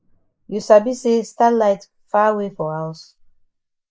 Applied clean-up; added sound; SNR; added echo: neural mask model Resemble Enhance denoiser.